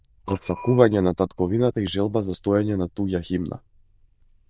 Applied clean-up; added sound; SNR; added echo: neural diffusion model UNIVERSE++.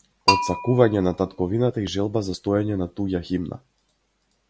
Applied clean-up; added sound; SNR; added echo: none; Bell; 5 dB; none.